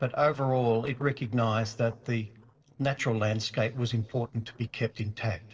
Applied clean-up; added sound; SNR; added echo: neural separator model SepFormer DNS4.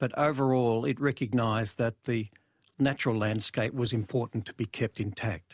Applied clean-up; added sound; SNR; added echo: none; none; none; none.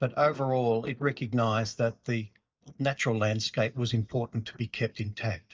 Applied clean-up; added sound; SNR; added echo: neural mask model DeepFilterNet 3.